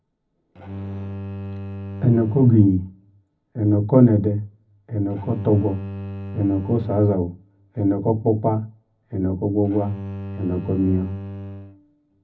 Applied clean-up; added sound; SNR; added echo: none; Bowed string instrument; 13 dB; reverberation time 0.4 s.